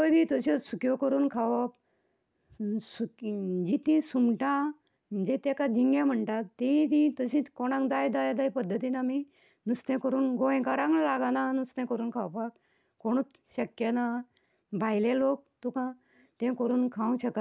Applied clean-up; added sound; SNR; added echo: none; none; none; none.